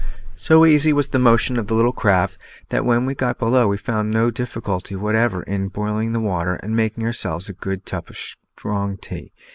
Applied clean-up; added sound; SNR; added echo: none; none; none; none.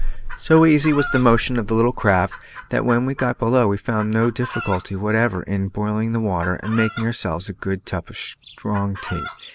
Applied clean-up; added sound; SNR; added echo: none; Chicken, rooster; 16 dB; none.